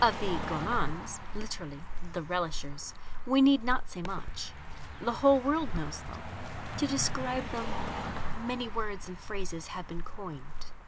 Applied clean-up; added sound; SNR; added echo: none; Car passing by; 1 dB; none.